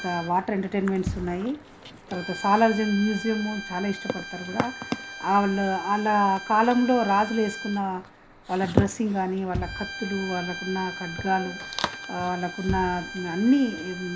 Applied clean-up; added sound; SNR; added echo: none; Bass drum + Bowed string instrument; 12 dB; none.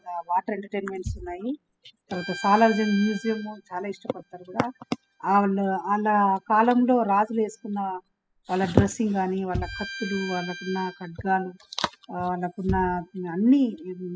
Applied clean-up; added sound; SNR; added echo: classical method spectral subtraction.